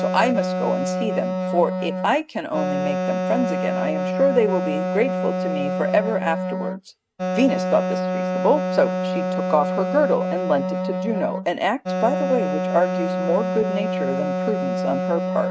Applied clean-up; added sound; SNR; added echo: neural mask model RNNoise.